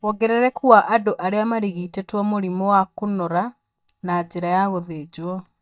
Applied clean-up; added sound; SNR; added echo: neural mask model DeepFilterNet 3.